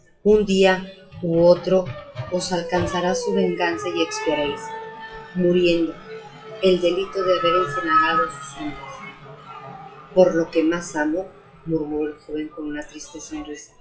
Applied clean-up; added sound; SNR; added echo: classical method WPE with log-MMSE.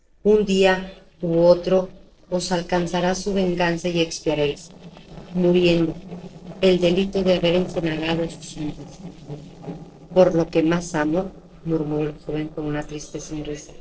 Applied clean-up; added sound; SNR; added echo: neural separator model SepFormer DNS4.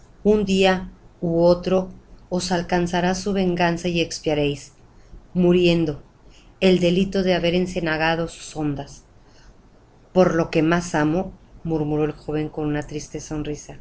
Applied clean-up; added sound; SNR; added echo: none; none; none; none.